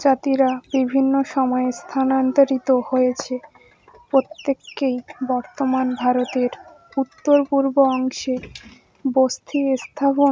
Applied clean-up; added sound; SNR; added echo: none; none; none; none.